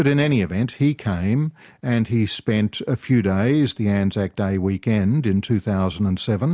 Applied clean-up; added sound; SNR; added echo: none; none; none; none.